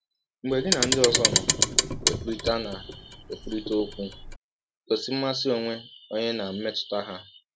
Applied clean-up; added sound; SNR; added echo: none; Clock; -2 dB; none.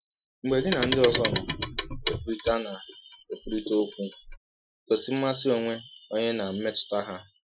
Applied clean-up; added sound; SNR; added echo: classical method Wiener filter.